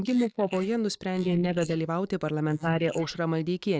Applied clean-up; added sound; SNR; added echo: neural mask model Resemble Enhance denoiser.